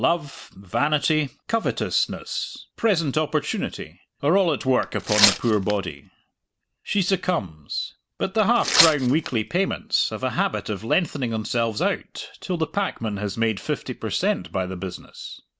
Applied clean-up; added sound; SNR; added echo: none; Tearing; 1 dB; none.